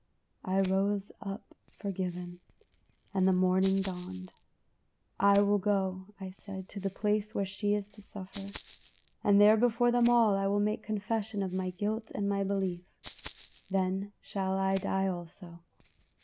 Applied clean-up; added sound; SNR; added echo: none; Rattle (instrument); 8 dB; none.